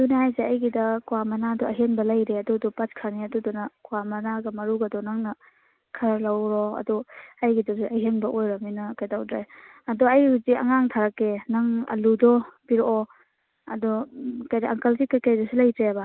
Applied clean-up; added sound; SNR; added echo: none; none; none; none.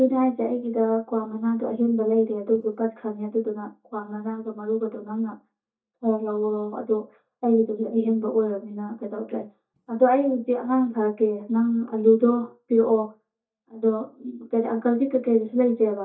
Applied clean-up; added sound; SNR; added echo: neural mask model DeepFilterNet 3.